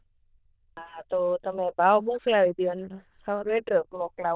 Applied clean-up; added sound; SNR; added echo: neural diffusion model UNIVERSE++.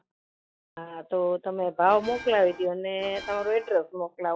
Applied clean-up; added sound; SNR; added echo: classical method log-MMSE.